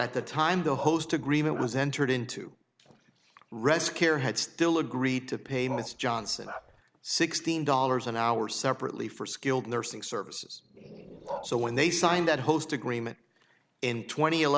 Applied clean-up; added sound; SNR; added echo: none; Bark; 13 dB; none.